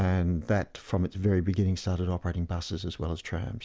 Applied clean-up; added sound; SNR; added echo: none; none; none; none.